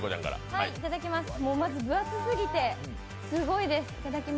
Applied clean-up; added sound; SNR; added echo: none; none; none; none.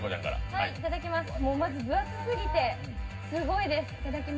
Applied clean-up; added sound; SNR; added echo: none; none; none; reverberation time 0.4 s.